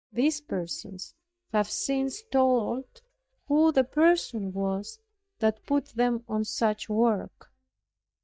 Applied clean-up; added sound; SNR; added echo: neural mask model DeepFilterNet 3.